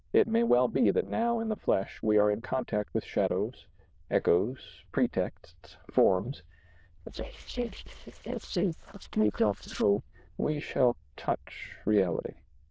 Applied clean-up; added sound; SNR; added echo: neural diffusion model UNIVERSE++.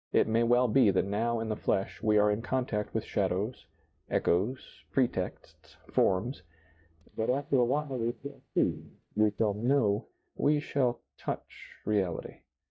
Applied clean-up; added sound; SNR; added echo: neural mask model DeepFilterNet 3.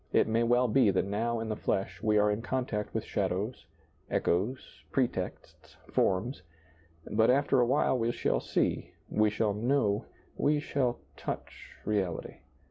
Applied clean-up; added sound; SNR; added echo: none; none; none; none.